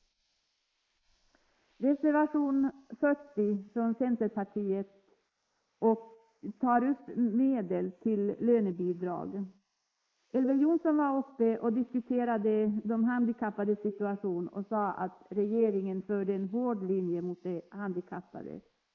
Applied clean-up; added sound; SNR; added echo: neural mask model Resemble Enhance denoiser.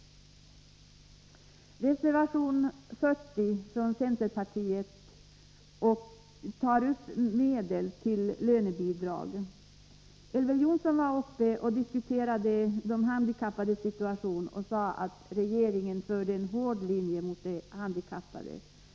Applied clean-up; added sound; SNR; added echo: none; none; none; none.